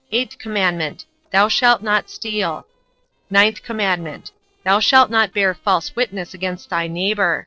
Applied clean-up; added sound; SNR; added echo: neural separator model SepFormer DNS4.